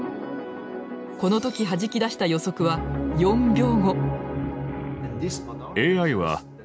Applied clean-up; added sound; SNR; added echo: none; Cough; 15 dB; none.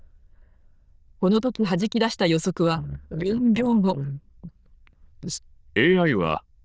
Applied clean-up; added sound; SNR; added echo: neural diffusion model UNIVERSE++.